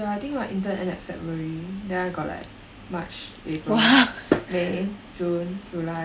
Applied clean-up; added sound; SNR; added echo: none; none; none; none.